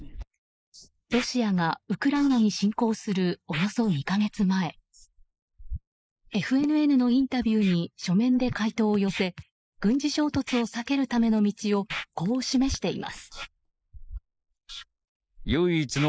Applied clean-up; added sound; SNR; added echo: neural mask model Resemble Enhance denoiser.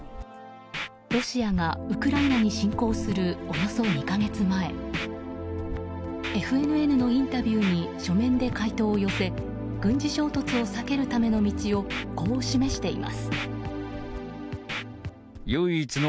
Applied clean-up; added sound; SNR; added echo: none; Scratching (performance technique); 11 dB; none.